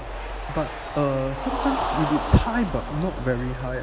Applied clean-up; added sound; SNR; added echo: none; Cheering; 6 dB; none.